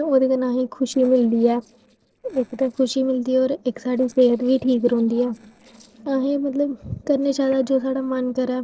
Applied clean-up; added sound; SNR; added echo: neural separator model SepFormer DNS4.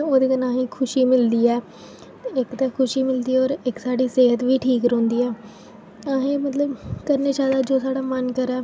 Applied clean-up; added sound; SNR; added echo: none; none; none; none.